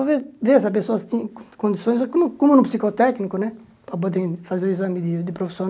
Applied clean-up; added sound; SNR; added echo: none; none; none; none.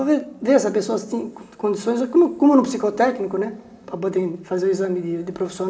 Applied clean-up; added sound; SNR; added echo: none; none; none; reverberation time 2.7 s.